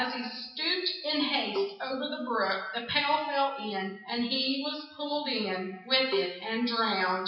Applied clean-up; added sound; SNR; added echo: classical method WPE with log-MMSE.